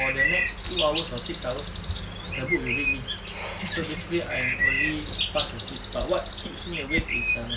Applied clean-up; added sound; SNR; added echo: none; Bird; -1 dB; none.